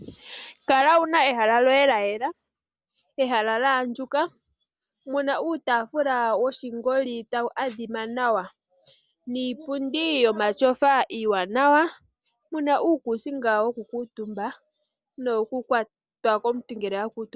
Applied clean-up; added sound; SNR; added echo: none; none; none; none.